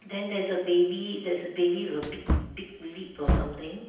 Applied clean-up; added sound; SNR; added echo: none; Wood; 3 dB; reverberation time 0.9 s.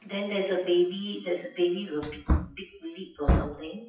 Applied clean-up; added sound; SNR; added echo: classical method WPE with log-MMSE.